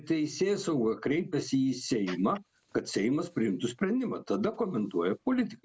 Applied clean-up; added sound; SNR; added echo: none; none; none; none.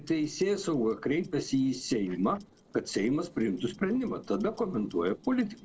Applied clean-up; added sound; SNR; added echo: neural separator model SepFormer DNS4.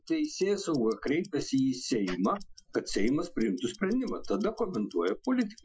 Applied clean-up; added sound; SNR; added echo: classical method Wiener filter.